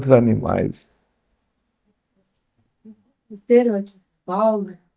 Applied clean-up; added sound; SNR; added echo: neural mask model DeepFilterNet 3.